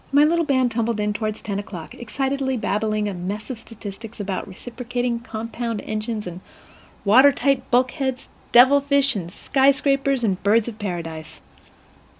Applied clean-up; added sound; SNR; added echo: none; none; none; none.